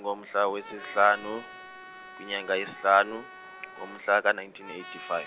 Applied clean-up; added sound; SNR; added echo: none; Trumpet; 17 dB; none.